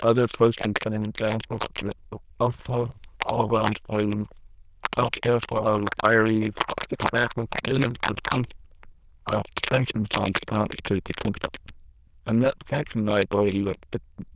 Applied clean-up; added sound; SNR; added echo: neural diffusion model UNIVERSE++.